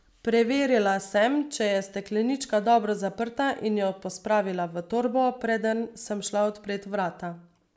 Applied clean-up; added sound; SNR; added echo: none; none; none; none.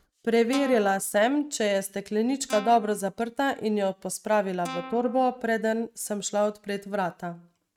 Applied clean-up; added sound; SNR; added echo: neural mask model RNNoise.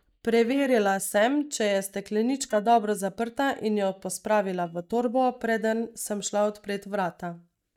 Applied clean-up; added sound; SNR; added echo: neural mask model DeepFilterNet 3.